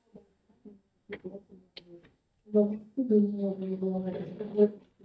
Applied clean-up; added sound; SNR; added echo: neural mask model DeepFilterNet 3.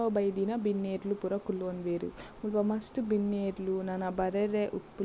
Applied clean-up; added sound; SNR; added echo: none; none; none; none.